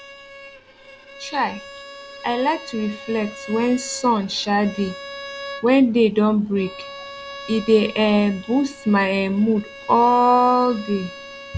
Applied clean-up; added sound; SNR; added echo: none; Bowed string instrument; 17 dB; none.